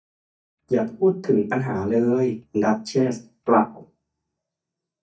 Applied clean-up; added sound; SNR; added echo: neural mask model DeepFilterNet 3.